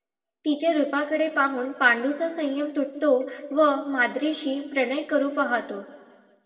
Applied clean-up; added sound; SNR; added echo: none; none; none; reverberation time 1.4 s.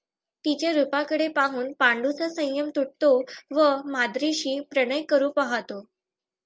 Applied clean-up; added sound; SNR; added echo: none; none; none; none.